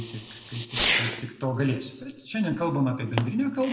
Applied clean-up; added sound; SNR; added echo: none; Fireworks; 2 dB; reverberation time 0.9 s.